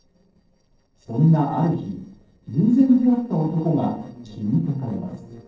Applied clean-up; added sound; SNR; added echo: neural separator model SepFormer DNS4.